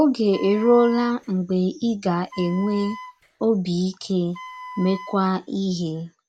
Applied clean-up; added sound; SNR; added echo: none; Wind instrument, woodwind instrument; 17 dB; none.